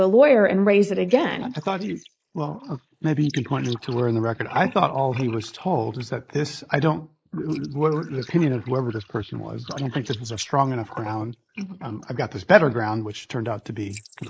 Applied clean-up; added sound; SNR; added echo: neural mask model Resemble Enhance denoiser.